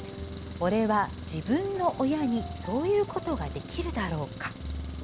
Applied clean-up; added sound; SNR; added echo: none; Engine; 14 dB; none.